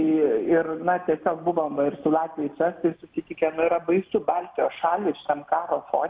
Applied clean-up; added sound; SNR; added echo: none; none; none; none.